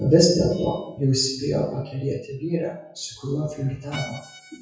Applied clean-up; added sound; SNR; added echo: classical method WPE with log-MMSE.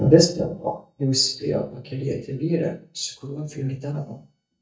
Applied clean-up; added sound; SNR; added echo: neural mask model DeepFilterNet 3.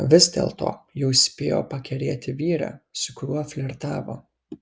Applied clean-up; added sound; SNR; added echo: none; none; none; none.